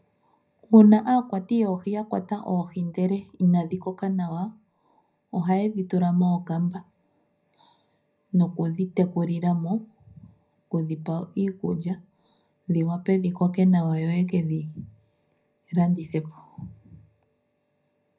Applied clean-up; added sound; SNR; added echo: none; none; none; reverberation time 0.3 s.